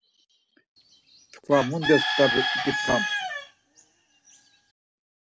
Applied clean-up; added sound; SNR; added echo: none; Bird / Chicken, rooster; 2 dB; none.